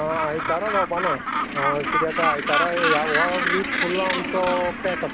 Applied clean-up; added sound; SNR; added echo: none; Gull, seagull; -1 dB; none.